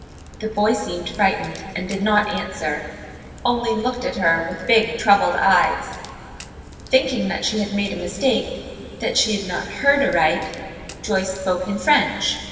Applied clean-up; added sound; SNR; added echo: none; Crack; 17 dB; reverberation time 2.9 s.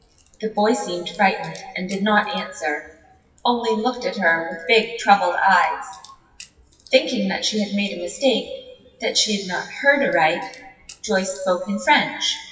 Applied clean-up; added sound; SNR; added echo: classical method WPE with log-MMSE.